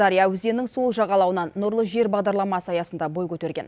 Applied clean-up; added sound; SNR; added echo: none; none; none; none.